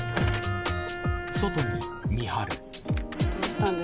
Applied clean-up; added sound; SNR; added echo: none; Bowed string instrument; 8 dB; none.